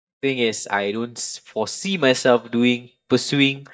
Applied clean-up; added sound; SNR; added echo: neural mask model DeepFilterNet 3.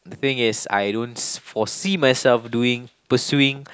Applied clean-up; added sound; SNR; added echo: none; none; none; none.